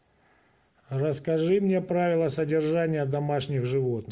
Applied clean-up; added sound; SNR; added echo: none; none; none; none.